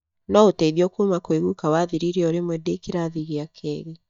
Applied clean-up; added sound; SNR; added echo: neural mask model DeepFilterNet 3.